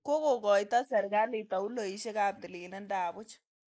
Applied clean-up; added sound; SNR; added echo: neural mask model Resemble Enhance denoiser.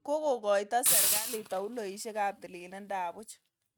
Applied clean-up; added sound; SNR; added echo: neural mask model RNNoise.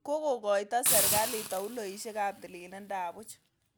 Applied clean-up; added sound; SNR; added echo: none; Hiss; 0 dB; none.